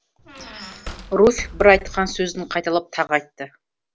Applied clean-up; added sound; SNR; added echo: none; Squeak; 15 dB; none.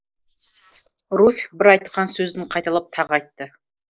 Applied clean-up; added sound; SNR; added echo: neural mask model Resemble Enhance denoiser.